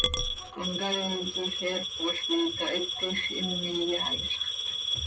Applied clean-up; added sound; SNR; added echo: none; Coin (dropping) / Glass; -2 dB; reverberation time 0.2 s.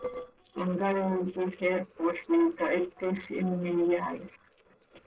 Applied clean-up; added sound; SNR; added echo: neural separator model SepFormer DNS4.